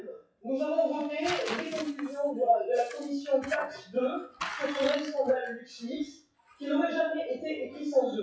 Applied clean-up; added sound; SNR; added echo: classical method WPE with log-MMSE.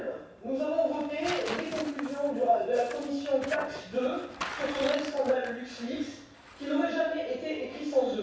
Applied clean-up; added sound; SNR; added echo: none; Tearing; 12 dB; reverberation time 0.7 s.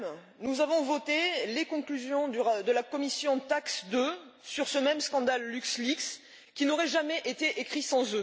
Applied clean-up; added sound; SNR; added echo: none; none; none; none.